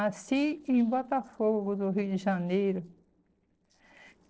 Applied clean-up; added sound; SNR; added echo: neural separator model SepFormer DNS4.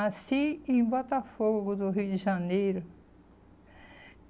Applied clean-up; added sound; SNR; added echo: none; none; none; none.